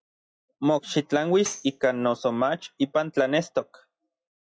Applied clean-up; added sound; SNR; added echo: classical method log-MMSE.